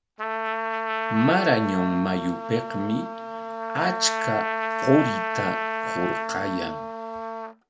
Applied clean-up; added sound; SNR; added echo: none; Trumpet; 2 dB; none.